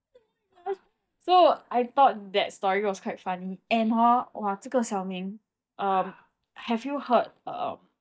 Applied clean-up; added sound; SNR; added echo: neural mask model DeepFilterNet 3.